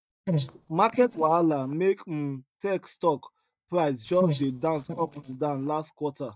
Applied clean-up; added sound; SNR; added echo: neural mask model DeepFilterNet 3.